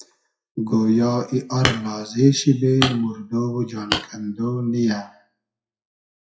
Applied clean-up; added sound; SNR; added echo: classical method WPE with log-MMSE.